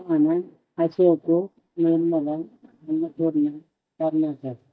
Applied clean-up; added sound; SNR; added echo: neural mask model DeepFilterNet 3.